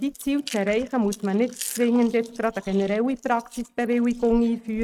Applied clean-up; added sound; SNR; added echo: neural mask model RNNoise.